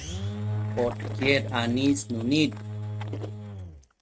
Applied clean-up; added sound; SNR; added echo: neural mask model RNNoise.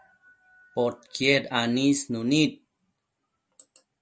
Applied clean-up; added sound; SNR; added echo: none; none; none; none.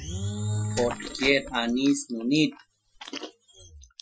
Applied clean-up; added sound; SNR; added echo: classical method Wiener filter.